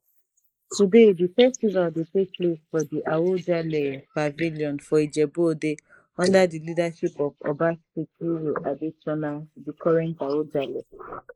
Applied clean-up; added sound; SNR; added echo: neural mask model Resemble Enhance denoiser.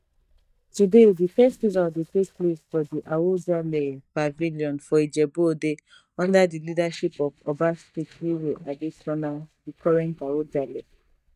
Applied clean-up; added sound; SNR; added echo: neural mask model DeepFilterNet 3.